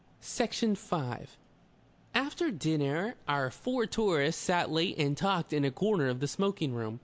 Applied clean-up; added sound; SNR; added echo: none; none; none; none.